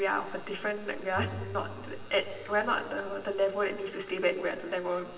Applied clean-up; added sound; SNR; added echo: none; Bowed string instrument; 13 dB; reverberation time 2.2 s.